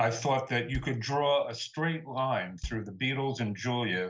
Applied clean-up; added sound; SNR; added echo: none; Bass drum; 15 dB; none.